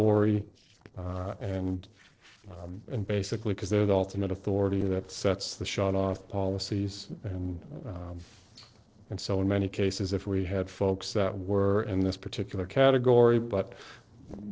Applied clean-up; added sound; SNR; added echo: neural separator model SepFormer DNS4.